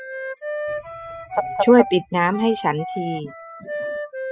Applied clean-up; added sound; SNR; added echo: classical method spectral subtraction.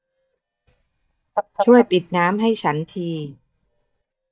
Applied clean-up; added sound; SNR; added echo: neural mask model DeepFilterNet 3.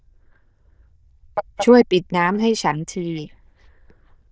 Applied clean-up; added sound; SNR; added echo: neural diffusion model UNIVERSE++.